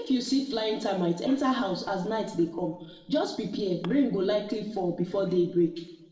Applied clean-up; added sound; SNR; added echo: neural separator model SepFormer DNS4.